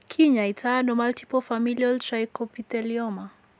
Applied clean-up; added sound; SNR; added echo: none; none; none; none.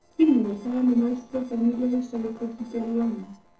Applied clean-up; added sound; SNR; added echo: neural separator model SepFormer DNS4.